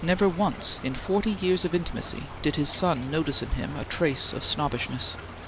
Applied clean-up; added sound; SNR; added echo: none; Stream / Trickle, dribble; 13 dB; none.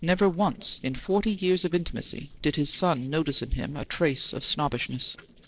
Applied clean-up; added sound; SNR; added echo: neural separator model SepFormer DNS4.